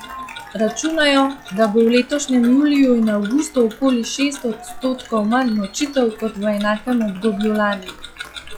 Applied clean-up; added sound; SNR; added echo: classical method log-MMSE.